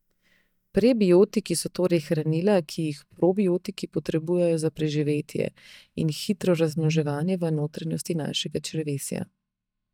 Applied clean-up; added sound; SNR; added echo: neural mask model DeepFilterNet 3.